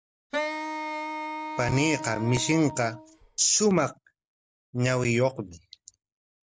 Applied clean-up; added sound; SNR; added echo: none; Wind instrument, woodwind instrument; 7 dB; none.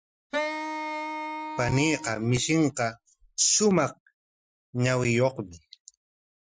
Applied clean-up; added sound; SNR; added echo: classical method Wiener filter.